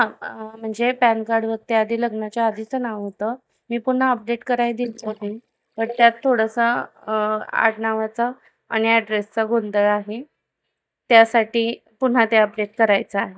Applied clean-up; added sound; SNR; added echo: neural mask model DeepFilterNet 3.